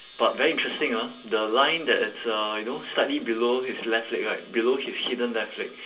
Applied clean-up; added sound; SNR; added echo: none; none; none; reverberation time 0.2 s.